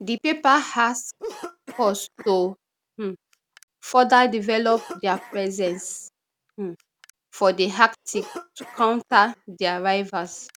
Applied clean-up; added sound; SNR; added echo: none; Cough; 19 dB; none.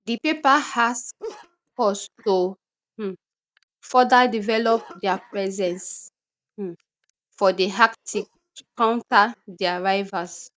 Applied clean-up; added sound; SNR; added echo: neural mask model DeepFilterNet 3.